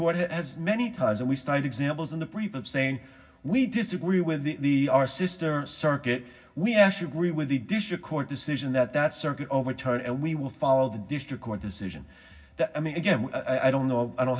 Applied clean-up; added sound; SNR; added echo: none; none; none; reverberation time 0.4 s.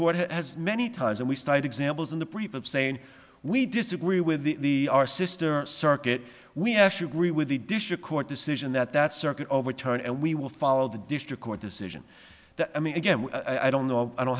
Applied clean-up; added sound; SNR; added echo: none; none; none; none.